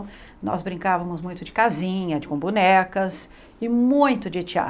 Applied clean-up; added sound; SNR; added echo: none; none; none; none.